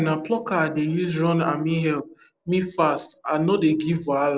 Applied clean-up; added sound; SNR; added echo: neural separator model SepFormer DNS4.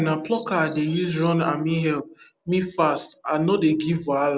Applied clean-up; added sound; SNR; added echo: none; Chirp, tweet; 18 dB; none.